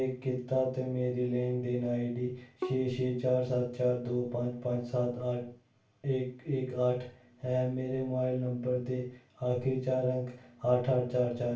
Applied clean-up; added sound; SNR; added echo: none; Bowed string instrument; 11 dB; reverberation time 0.3 s.